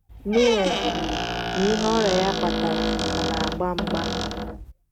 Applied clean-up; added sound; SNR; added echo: none; Squeak; 0 dB; none.